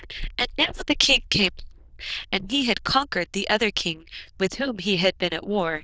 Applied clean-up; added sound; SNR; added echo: neural diffusion model UNIVERSE++.